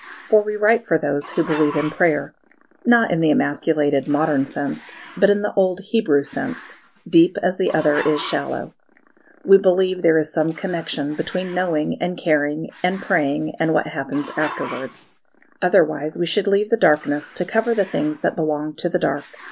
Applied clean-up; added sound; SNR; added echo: none; Growling; 19 dB; none.